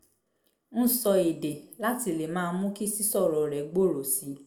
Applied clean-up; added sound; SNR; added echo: none; none; none; reverberation time 0.4 s.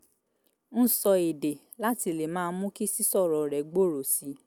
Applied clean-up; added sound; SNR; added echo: none; none; none; none.